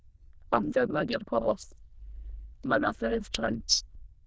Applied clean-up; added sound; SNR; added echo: neural diffusion model UNIVERSE++.